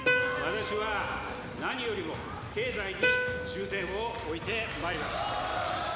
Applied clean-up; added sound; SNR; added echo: none; Plucked string instrument; 2 dB; none.